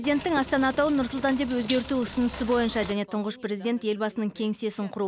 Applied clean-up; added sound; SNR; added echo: none; Bathtub (filling or washing); 5 dB; none.